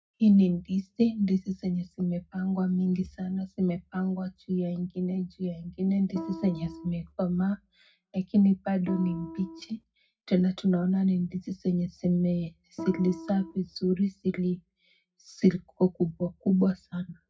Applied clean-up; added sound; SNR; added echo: none; Guitar; 12 dB; reverberation time 0.4 s.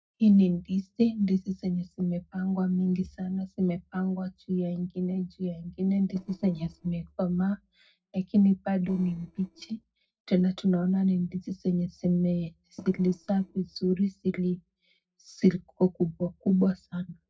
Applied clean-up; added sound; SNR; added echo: neural separator model SepFormer DNS4.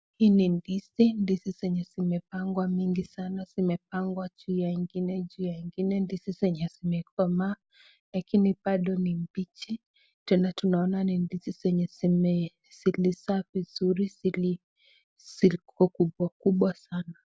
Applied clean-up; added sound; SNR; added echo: none; none; none; none.